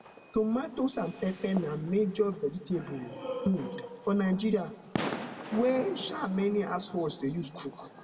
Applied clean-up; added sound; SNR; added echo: none; Fireworks; 12 dB; reverberation time 1.0 s.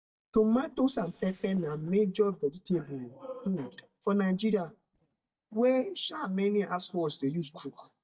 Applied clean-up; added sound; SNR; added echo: neural mask model DeepFilterNet 3.